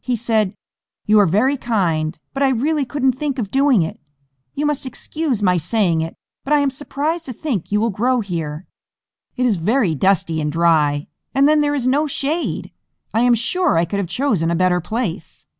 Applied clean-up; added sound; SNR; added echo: none; none; none; none.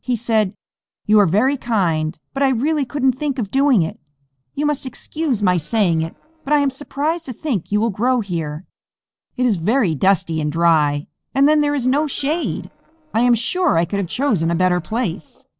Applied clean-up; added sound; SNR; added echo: neural separator model SepFormer DNS4.